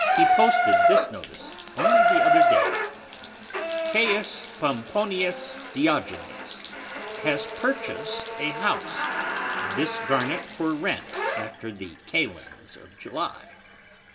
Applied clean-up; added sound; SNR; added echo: none; Bathtub (filling or washing) / Water tap, faucet; -3 dB; reverberation time 0.5 s.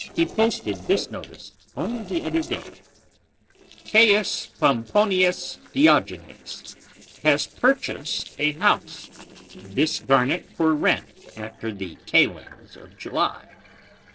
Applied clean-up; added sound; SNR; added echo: neural separator model SepFormer DNS4.